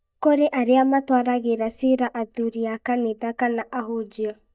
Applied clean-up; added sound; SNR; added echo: neural mask model DeepFilterNet 3.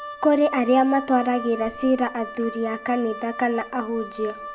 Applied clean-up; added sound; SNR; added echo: none; Wind instrument, woodwind instrument; 13 dB; reverberation time 0.8 s.